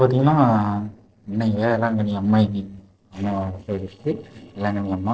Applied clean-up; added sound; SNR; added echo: neural separator model SepFormer DNS4.